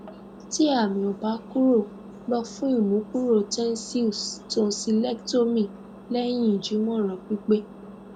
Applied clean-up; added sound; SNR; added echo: none; Engine; 17 dB; none.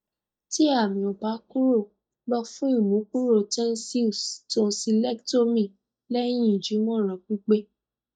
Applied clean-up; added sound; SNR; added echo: neural mask model DeepFilterNet 3.